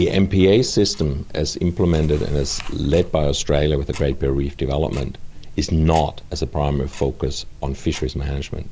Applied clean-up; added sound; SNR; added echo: none; Tick-tock; 12 dB; none.